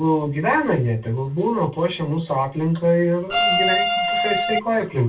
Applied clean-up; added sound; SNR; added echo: none; Bowed string instrument; -2 dB; reverberation time 0.2 s.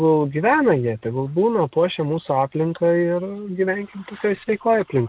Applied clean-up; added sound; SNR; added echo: none; none; none; none.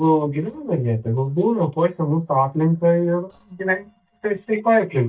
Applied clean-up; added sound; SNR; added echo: neural mask model DeepFilterNet 3.